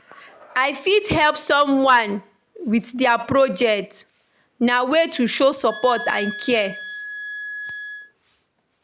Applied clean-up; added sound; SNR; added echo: none; Wind instrument, woodwind instrument; 12 dB; none.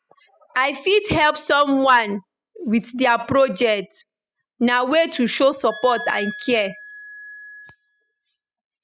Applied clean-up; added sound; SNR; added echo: classical method spectral subtraction.